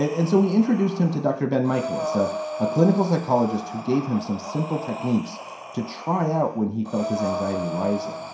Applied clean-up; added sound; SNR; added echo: none; Breathing; 9 dB; reverberation time 0.5 s.